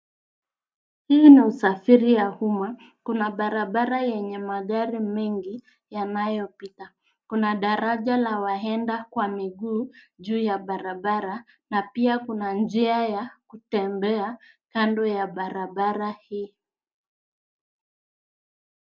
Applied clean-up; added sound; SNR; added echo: none; none; none; none.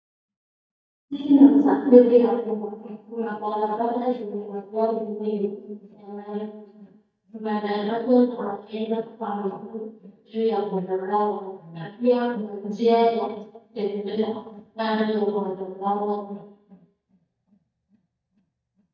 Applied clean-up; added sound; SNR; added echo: neural mask model DeepFilterNet 3.